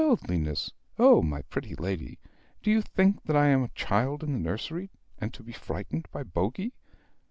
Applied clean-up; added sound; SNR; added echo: none; none; none; none.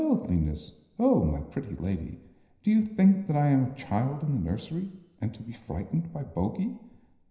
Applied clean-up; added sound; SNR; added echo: none; none; none; reverberation time 0.9 s.